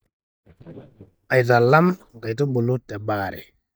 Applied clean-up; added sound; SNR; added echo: neural mask model DeepFilterNet 3.